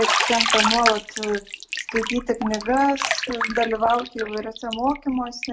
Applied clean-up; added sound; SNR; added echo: none; Bathtub (filling or washing); 2 dB; none.